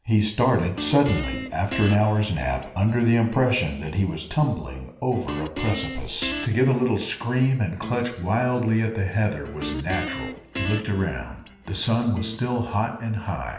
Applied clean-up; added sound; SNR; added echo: none; Guitar; 11 dB; reverberation time 0.7 s.